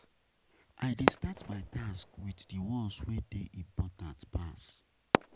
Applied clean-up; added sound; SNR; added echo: none; Fireworks; -1 dB; none.